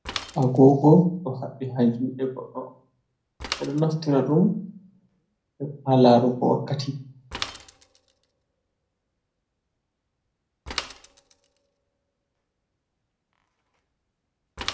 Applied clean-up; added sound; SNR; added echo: none; Mechanisms / Bicycle; 17 dB; reverberation time 0.6 s.